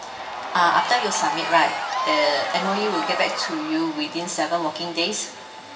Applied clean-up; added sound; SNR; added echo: none; Crowd / Cheering; 5 dB; reverberation time 0.9 s.